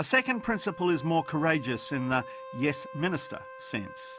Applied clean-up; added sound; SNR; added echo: none; Wind instrument, woodwind instrument; 15 dB; none.